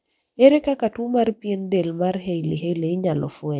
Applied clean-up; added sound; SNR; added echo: neural mask model DeepFilterNet 3.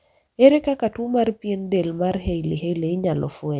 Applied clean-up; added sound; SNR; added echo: none; none; none; none.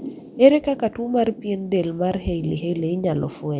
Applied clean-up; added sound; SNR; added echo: none; Thunder / Rain; 17 dB; none.